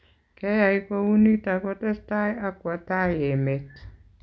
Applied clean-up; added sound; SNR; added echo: none; none; none; none.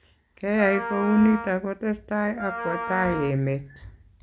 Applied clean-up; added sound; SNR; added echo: none; Wind instrument, woodwind instrument; 8 dB; none.